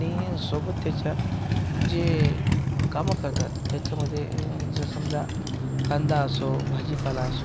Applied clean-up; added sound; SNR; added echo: none; Motorcycle; -4 dB; none.